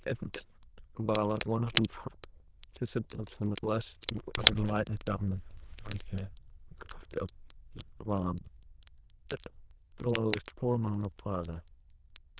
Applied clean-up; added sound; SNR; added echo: neural diffusion model UNIVERSE++.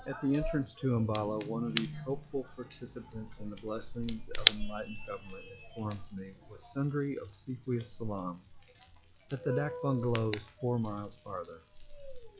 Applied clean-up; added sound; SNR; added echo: classical method log-MMSE.